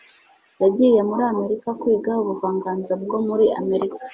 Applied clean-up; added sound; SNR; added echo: none; none; none; none.